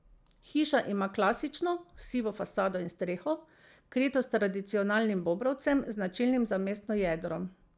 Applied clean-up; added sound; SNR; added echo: none; none; none; none.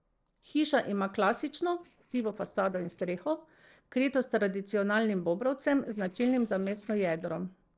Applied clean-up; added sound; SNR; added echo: neural separator model SepFormer DNS4.